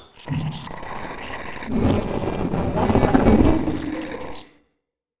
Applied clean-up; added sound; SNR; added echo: neural separator model SepFormer DNS4.